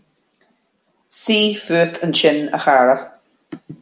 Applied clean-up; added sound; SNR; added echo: none; none; none; none.